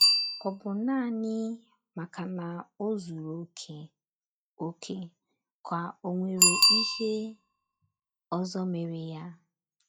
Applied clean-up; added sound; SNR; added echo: classical method log-MMSE.